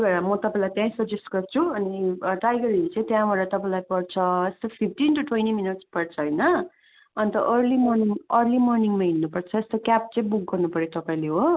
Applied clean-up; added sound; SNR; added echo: none; none; none; none.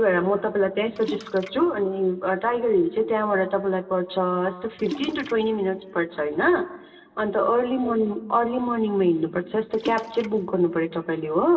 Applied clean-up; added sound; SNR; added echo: none; Splash, splatter; 16 dB; reverberation time 2.9 s.